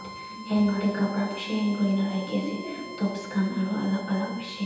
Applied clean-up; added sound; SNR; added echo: none; Bowed string instrument; 15 dB; reverberation time 0.9 s.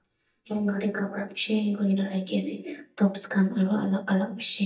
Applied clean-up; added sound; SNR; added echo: neural mask model DeepFilterNet 3.